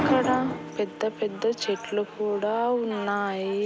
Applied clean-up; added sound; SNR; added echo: none; Strum; 14 dB; none.